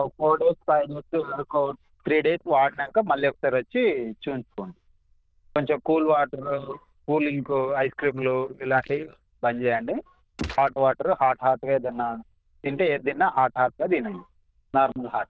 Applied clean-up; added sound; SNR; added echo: neural diffusion model UNIVERSE++.